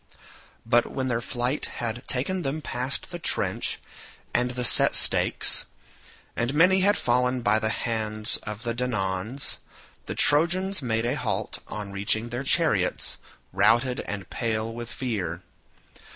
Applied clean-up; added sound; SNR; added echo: none; none; none; none.